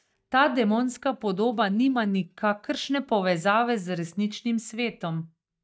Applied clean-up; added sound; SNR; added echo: neural mask model DeepFilterNet 3.